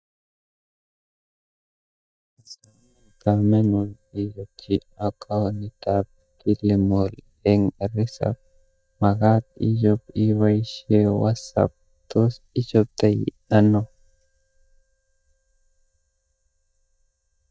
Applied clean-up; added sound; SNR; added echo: neural mask model DeepFilterNet 3.